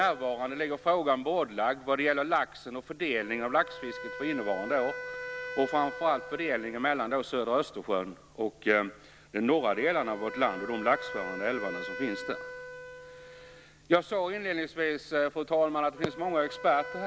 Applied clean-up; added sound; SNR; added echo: none; Wind instrument, woodwind instrument; 13 dB; none.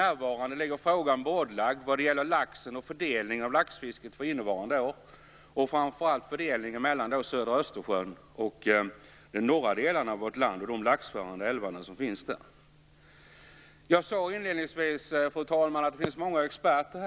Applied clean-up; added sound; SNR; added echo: none; none; none; none.